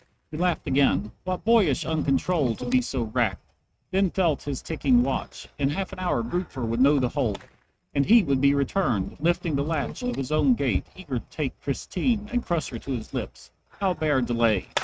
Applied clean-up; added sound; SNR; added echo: neural mask model RNNoise.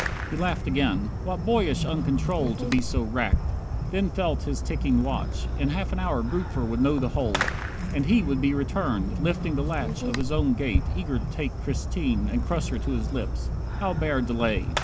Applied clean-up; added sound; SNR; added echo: none; Fireworks; 0 dB; none.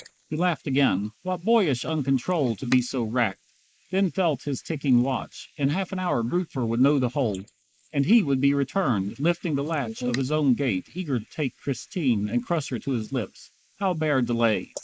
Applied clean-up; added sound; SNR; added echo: neural mask model Resemble Enhance denoiser.